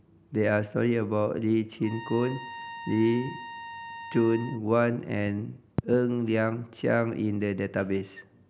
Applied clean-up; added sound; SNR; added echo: none; Trumpet; 14 dB; none.